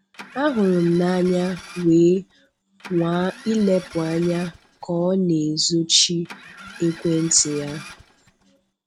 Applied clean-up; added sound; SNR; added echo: none; Engine starting; 20 dB; none.